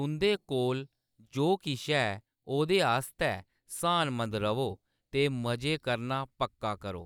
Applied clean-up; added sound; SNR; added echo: neural mask model DeepFilterNet 3.